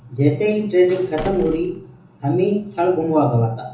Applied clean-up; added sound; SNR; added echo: none; Slam; 16 dB; reverberation time 0.6 s.